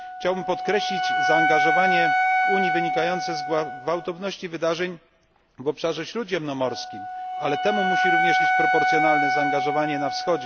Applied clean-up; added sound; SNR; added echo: none; Wind instrument, woodwind instrument; -3 dB; none.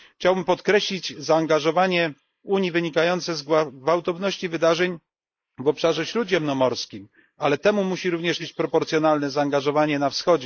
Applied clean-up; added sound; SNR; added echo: neural mask model Resemble Enhance denoiser.